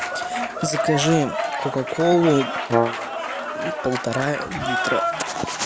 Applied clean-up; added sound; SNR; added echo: none; Applause / Cheering + Brass instrument; 2 dB; none.